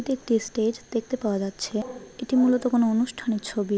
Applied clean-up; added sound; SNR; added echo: none; none; none; none.